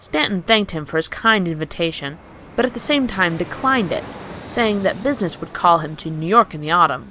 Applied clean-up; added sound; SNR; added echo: none; Fixed-wing aircraft, airplane; 18 dB; none.